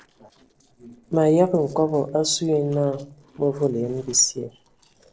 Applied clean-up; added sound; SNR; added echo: neural separator model SepFormer DNS4.